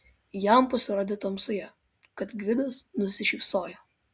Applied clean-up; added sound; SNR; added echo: none; none; none; none.